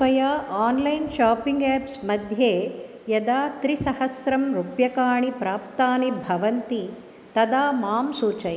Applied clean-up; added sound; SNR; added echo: none; none; none; none.